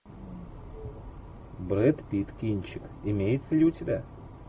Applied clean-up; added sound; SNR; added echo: none; none; none; none.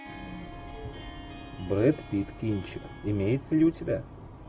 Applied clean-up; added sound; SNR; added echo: none; Harp; 18 dB; none.